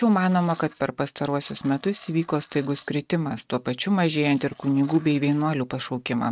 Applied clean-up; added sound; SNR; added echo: neural mask model RNNoise.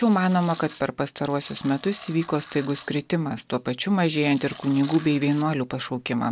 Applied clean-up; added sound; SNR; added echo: none; Tools; 17 dB; none.